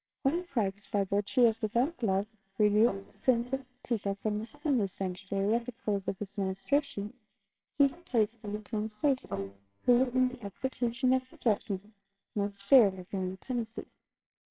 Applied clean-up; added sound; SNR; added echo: neural separator model SepFormer WHAMR!.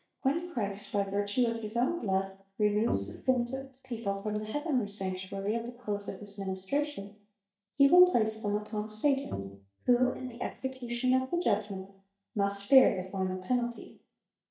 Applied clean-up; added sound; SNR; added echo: neural mask model DeepFilterNet 3.